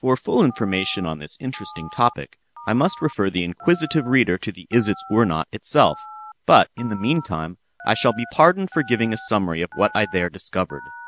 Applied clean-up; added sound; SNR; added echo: none; Telephone; 19 dB; none.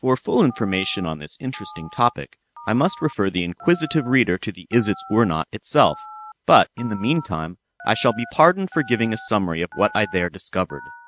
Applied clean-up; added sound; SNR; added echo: neural mask model RNNoise.